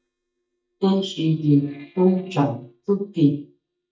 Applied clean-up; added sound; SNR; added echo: neural mask model DeepFilterNet 3.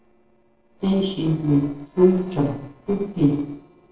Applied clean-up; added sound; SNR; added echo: neural separator model SepFormer DNS4.